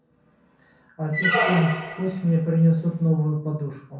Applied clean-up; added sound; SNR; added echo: none; Squeak; 3 dB; reverberation time 0.6 s.